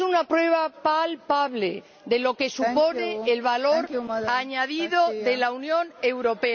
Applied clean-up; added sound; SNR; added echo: none; none; none; none.